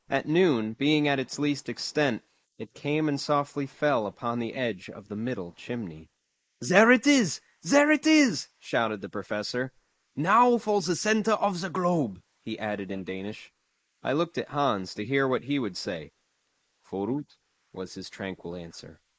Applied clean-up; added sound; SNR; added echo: neural mask model Resemble Enhance denoiser.